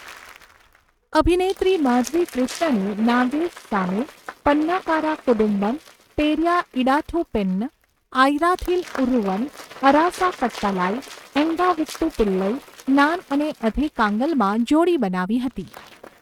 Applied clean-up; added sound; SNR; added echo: neural mask model RNNoise.